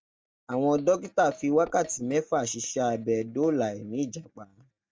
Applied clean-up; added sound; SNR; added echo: neural mask model DeepFilterNet 3.